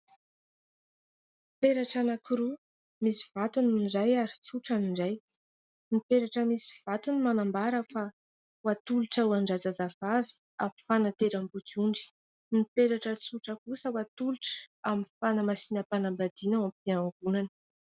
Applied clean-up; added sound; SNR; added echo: none; none; none; none.